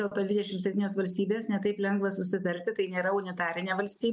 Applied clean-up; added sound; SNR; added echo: none; none; none; none.